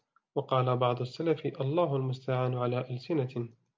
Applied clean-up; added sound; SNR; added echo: none; none; none; none.